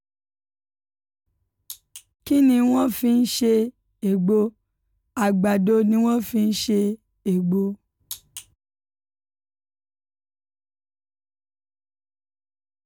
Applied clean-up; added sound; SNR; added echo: none; none; none; none.